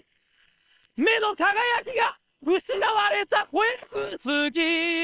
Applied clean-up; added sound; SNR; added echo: neural separator model SepFormer WHAM!.